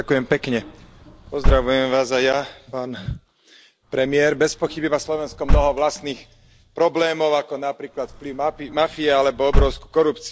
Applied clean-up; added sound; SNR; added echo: none; Slam / Car; 4 dB; none.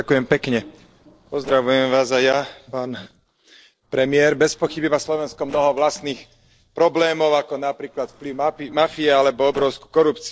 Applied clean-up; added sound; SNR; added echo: neural separator model SepFormer DNS4.